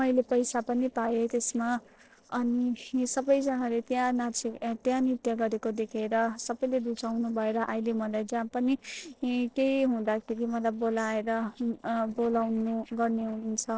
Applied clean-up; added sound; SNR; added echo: neural separator model SepFormer DNS4.